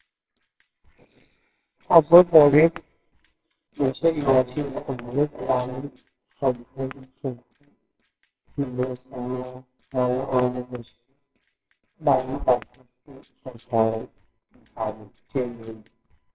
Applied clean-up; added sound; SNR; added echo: neural separator model SepFormer WHAMR!.